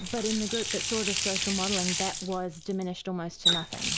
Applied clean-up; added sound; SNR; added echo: none; Water tap, faucet; -1 dB; none.